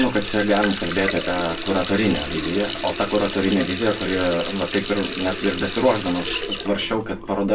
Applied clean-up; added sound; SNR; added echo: none; Water tap, faucet; 5 dB; reverberation time 0.2 s.